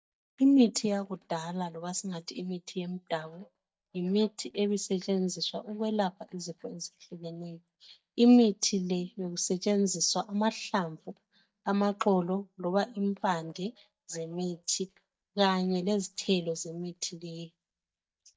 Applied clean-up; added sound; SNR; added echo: neural mask model DeepFilterNet 3.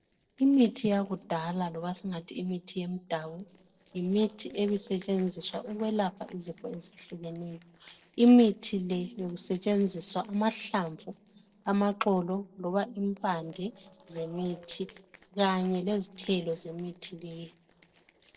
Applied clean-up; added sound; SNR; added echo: neural separator model SepFormer DNS4.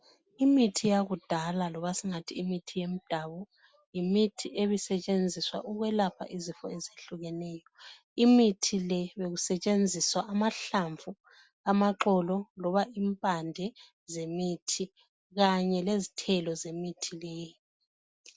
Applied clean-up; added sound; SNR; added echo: none; none; none; none.